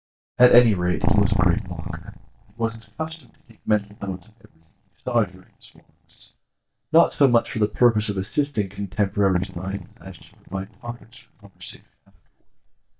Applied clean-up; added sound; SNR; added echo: neural mask model DeepFilterNet 3.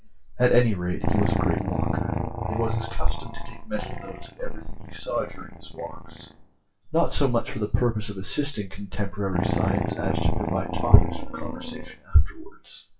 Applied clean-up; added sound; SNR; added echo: classical method WPE with log-MMSE.